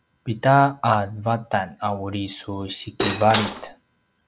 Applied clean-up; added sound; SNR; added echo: none; Cutlery, silverware / Dishes, pots, and pans; 3 dB; none.